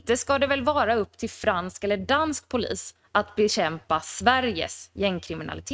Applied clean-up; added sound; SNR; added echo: neural mask model RNNoise.